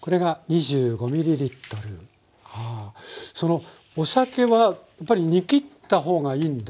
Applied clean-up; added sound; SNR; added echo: none; none; none; none.